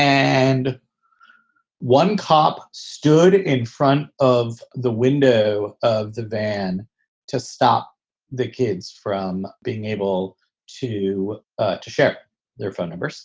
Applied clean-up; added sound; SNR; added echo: none; none; none; none.